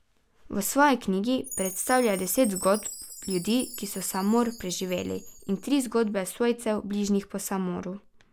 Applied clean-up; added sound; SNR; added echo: none; Chime; 15 dB; none.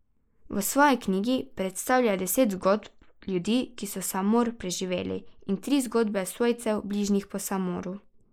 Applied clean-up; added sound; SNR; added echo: neural mask model Resemble Enhance denoiser.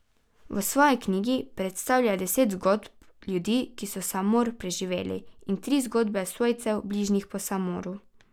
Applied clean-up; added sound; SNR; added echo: none; none; none; none.